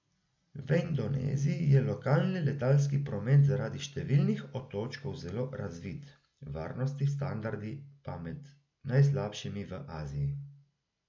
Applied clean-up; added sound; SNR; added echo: none; none; none; none.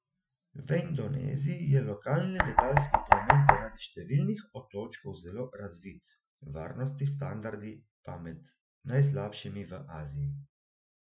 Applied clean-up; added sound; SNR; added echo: classical method Wiener filter.